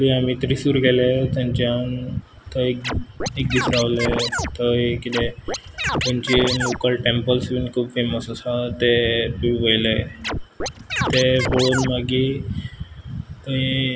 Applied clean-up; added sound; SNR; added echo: none; Scratching (performance technique); 4 dB; none.